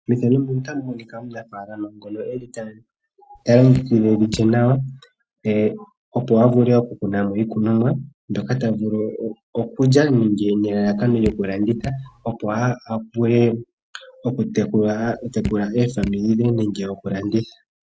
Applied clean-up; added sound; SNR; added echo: neural mask model RNNoise.